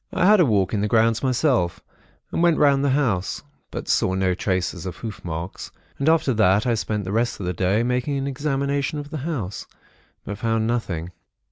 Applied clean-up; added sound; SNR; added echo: none; none; none; none.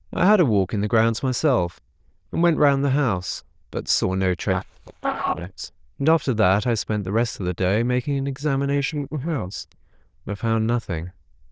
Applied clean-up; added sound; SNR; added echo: neural diffusion model UNIVERSE++.